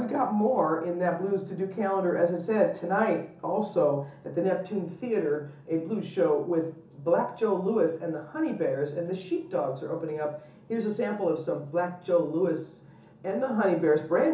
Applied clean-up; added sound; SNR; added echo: none; none; none; reverberation time 0.7 s.